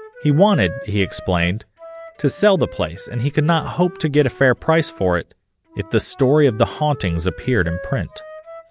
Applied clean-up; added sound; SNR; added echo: none; Wind instrument, woodwind instrument; 18 dB; none.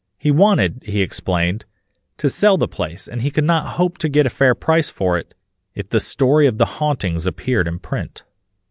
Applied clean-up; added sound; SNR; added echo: none; none; none; none.